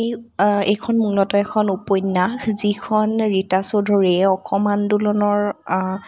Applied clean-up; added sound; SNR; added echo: none; none; none; none.